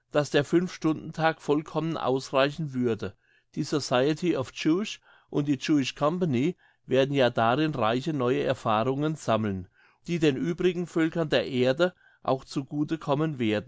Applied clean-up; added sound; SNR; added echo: none; none; none; none.